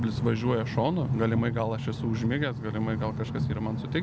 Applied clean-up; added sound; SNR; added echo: none; none; none; none.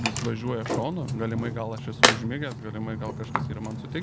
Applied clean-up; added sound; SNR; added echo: none; Tools; 0 dB; none.